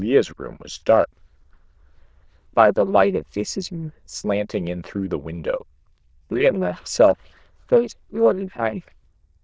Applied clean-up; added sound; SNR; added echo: neural diffusion model UNIVERSE++.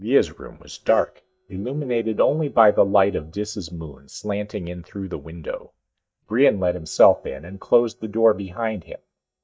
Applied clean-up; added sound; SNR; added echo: neural mask model DeepFilterNet 3.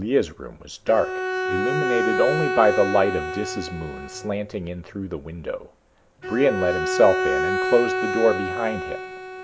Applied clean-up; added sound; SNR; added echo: none; Bowed string instrument; 3 dB; none.